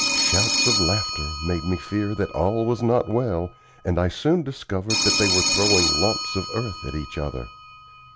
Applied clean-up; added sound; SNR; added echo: none; Telephone; 1 dB; none.